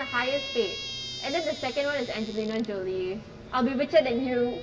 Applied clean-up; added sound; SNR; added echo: none; Squeak; 12 dB; reverberation time 0.7 s.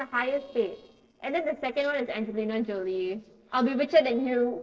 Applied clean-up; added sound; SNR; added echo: neural separator model SepFormer DNS4.